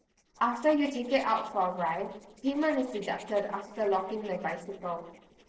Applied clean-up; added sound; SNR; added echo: neural separator model SepFormer DNS4.